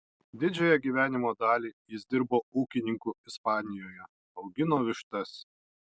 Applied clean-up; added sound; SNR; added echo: none; none; none; none.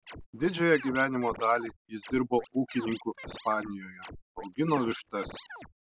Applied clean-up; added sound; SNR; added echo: none; Scratching (performance technique); 15 dB; none.